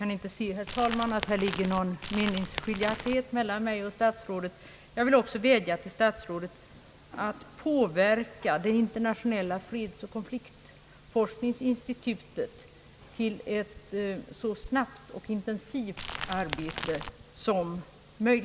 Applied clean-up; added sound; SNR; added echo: none; Crumpling, crinkling / Crackle; 6 dB; none.